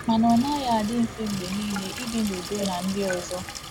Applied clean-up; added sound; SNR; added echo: none; Sink (filling or washing) / Water tap, faucet; 10 dB; none.